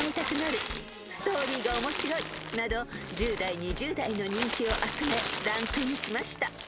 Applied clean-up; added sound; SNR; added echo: none; Crumpling, crinkling; 5 dB; none.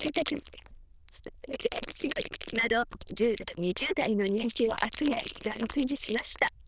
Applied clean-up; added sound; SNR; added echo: neural diffusion model UNIVERSE++.